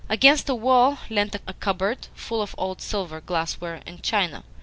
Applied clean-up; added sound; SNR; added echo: none; none; none; none.